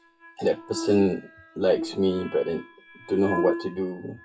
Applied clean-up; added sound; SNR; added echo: classical method WPE with log-MMSE.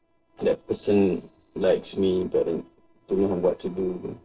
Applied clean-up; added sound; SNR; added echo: neural separator model SepFormer DNS4.